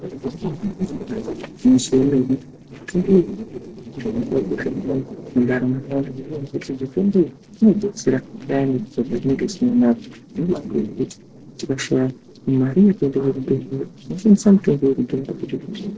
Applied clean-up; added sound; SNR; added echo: neural separator model SepFormer DNS4.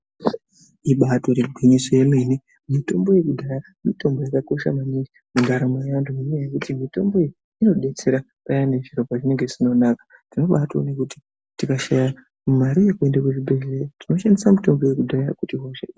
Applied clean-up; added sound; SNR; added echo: none; none; none; none.